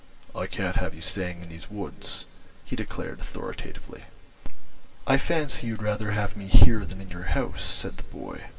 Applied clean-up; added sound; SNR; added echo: none; none; none; reverberation time 1.8 s.